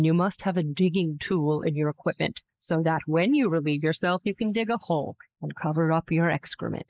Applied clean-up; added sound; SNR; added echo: neural mask model Resemble Enhance denoiser.